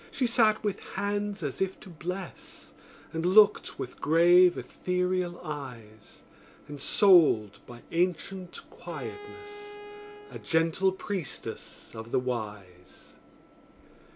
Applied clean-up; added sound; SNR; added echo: none; Bowed string instrument; 16 dB; none.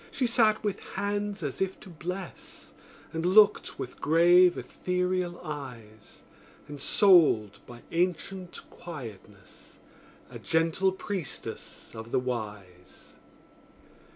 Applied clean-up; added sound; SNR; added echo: none; none; none; none.